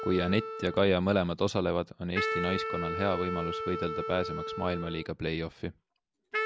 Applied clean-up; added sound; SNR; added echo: none; Wind instrument, woodwind instrument; 6 dB; none.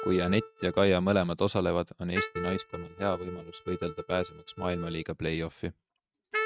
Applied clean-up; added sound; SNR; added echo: neural mask model RNNoise.